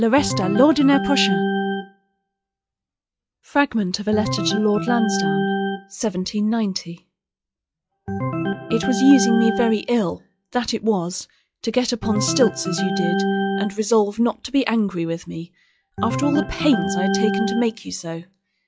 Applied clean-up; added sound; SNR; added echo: classical method log-MMSE.